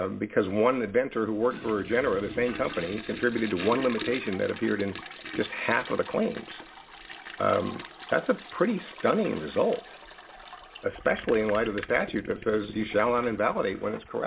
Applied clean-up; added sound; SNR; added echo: none; Toilet flush; 14 dB; none.